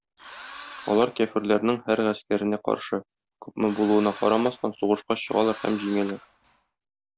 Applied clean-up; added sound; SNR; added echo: none; Engine / Drill; 14 dB; none.